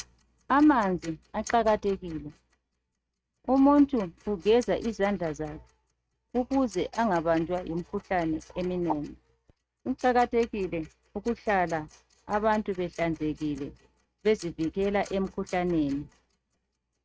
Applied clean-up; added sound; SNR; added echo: neural mask model RNNoise.